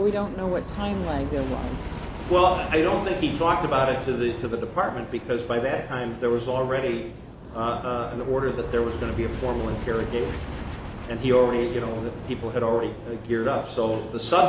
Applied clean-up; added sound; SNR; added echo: none; Aircraft; 10 dB; none.